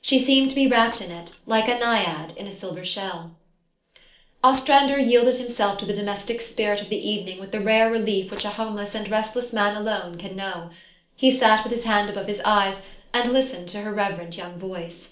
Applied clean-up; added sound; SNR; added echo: neural separator model SepFormer DNS4.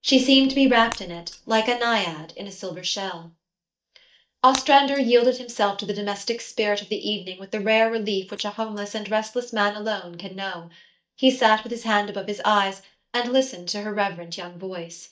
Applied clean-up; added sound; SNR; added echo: neural mask model DeepFilterNet 3.